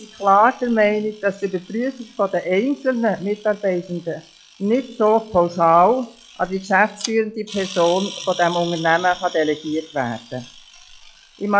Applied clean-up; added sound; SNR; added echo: classical method log-MMSE.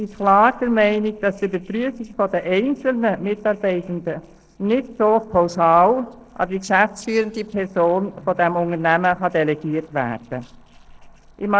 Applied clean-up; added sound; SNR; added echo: neural separator model SepFormer DNS4.